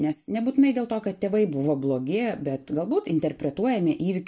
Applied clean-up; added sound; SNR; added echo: none; none; none; none.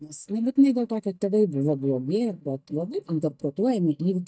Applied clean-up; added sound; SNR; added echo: neural mask model DeepFilterNet 3.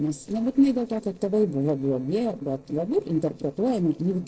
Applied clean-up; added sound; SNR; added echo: neural separator model SepFormer DNS4.